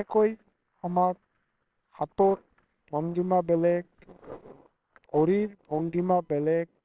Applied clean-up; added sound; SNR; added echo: neural separator model SepFormer WHAMR!.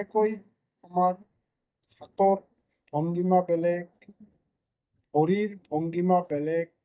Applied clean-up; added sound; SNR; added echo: neural mask model DeepFilterNet 3.